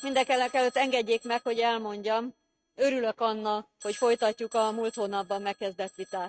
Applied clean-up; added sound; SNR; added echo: neural mask model RNNoise.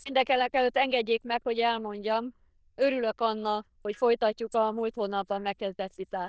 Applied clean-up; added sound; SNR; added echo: neural diffusion model UNIVERSE++.